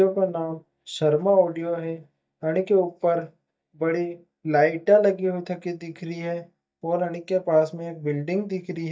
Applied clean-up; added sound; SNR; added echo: neural mask model DeepFilterNet 3.